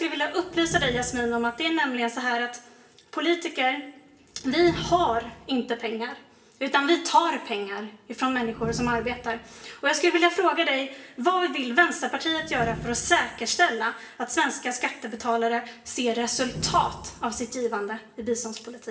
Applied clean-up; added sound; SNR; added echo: none; Slam; 17 dB; reverberation time 0.7 s.